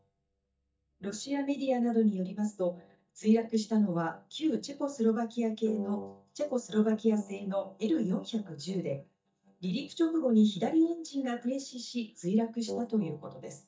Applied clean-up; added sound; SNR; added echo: neural mask model DeepFilterNet 3.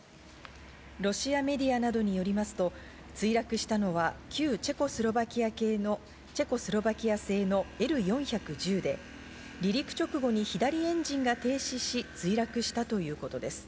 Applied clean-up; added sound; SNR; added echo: none; none; none; none.